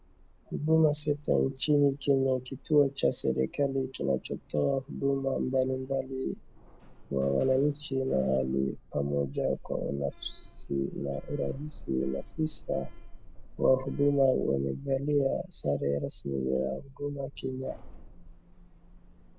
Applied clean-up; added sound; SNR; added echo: none; Sliding door; 17 dB; none.